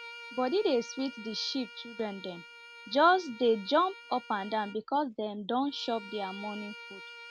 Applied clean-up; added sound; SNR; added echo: none; Bowed string instrument; 17 dB; none.